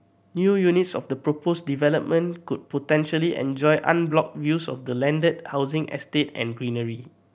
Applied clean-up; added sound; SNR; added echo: none; none; none; none.